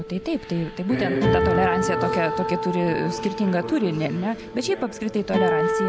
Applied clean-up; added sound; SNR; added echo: none; Acoustic guitar; 3 dB; none.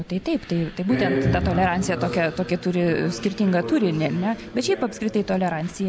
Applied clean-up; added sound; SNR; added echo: none; none; none; none.